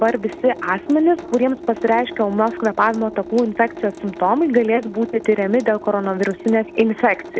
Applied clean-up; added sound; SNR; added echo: none; Drip / Sink (filling or washing) / Water tap, faucet; 15 dB; none.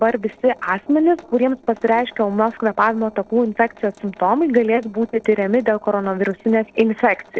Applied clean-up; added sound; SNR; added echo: neural separator model SepFormer DNS4.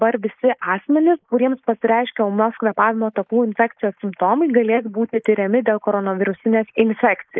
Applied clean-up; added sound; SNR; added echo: neural mask model Resemble Enhance denoiser.